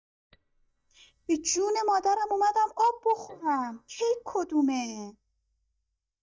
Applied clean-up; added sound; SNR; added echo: neural mask model DeepFilterNet 3.